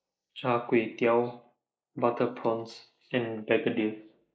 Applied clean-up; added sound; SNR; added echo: neural mask model Resemble Enhance denoiser.